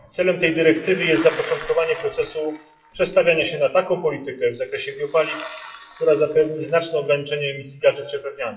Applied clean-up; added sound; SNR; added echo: classical method WPE with log-MMSE.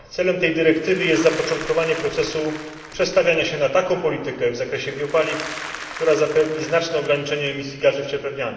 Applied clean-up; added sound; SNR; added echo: none; Applause / Crowd; 15 dB; reverberation time 2.1 s.